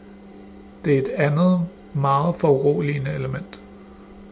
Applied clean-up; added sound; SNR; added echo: none; none; none; none.